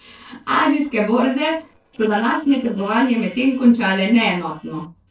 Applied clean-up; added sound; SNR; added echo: neural separator model SepFormer DNS4.